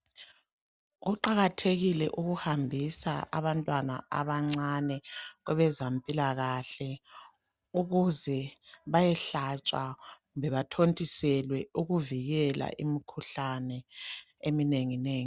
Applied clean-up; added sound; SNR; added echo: none; none; none; none.